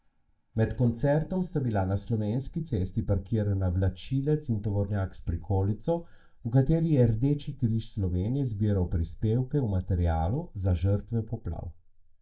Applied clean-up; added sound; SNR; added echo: neural mask model DeepFilterNet 3.